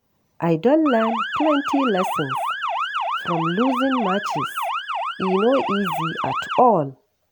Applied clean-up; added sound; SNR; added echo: none; Motor vehicle (road) / Siren; 4 dB; none.